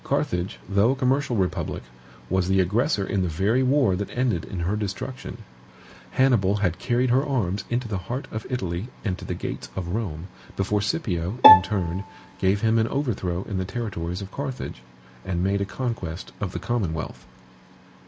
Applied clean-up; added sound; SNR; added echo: none; Bowed string instrument; -5 dB; none.